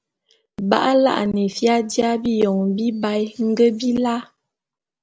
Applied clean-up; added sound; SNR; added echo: none; none; none; none.